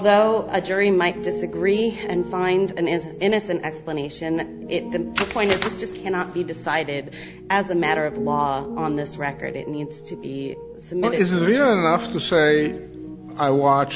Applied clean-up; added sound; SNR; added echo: none; Piano; 12 dB; none.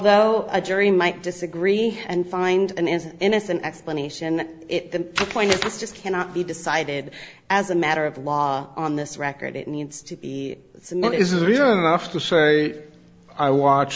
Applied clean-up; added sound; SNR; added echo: none; none; none; none.